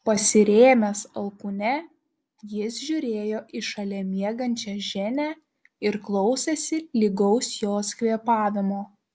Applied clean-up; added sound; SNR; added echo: none; none; none; none.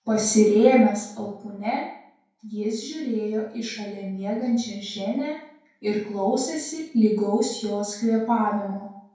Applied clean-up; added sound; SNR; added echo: none; none; none; reverberation time 0.5 s.